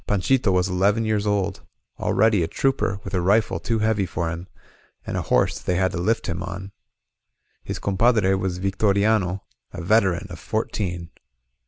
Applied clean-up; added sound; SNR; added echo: none; none; none; none.